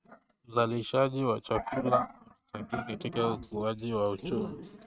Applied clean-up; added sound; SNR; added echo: neural mask model RNNoise.